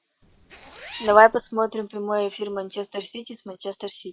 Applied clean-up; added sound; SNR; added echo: classical method log-MMSE.